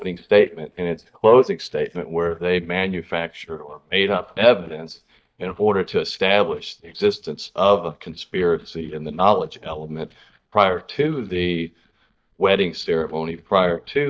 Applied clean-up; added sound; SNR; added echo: neural mask model DeepFilterNet 3.